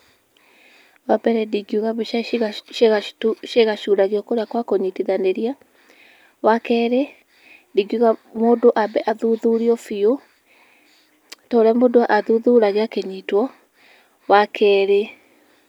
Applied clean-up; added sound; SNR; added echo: none; none; none; none.